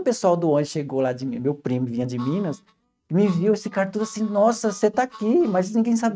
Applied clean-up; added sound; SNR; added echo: neural mask model RNNoise.